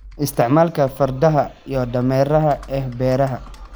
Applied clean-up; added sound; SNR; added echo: none; Computer keyboard; 19 dB; none.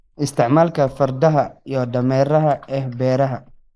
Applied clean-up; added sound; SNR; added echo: neural mask model Resemble Enhance denoiser.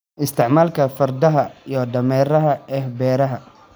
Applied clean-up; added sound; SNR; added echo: none; none; none; none.